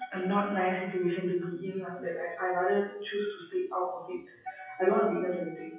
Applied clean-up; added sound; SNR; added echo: classical method WPE with log-MMSE.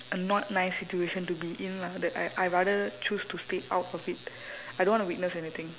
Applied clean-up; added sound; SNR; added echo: none; none; none; none.